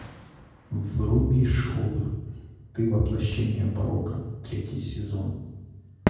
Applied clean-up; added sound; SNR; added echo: none; Fireworks; 12 dB; reverberation time 1.2 s.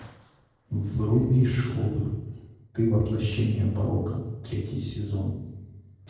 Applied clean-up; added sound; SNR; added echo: neural separator model SepFormer DNS4.